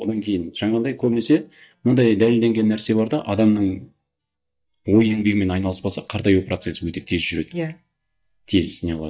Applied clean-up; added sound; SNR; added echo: neural mask model DeepFilterNet 3.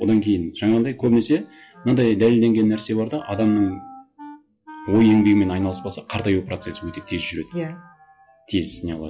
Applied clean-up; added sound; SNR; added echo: classical method WPE with log-MMSE.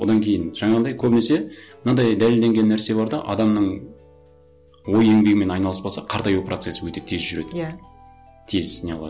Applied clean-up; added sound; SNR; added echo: none; none; none; none.